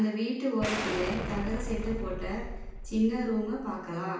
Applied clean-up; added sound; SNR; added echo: none; Explosion; 5 dB; reverberation time 0.9 s.